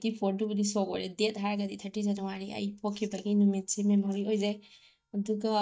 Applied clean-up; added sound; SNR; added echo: neural mask model DeepFilterNet 3.